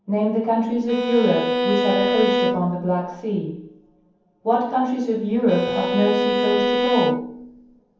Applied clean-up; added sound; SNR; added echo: none; Bowed string instrument; 0 dB; reverberation time 0.9 s.